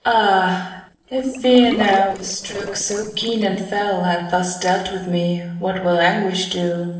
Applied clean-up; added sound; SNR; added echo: neural separator model SepFormer DNS4.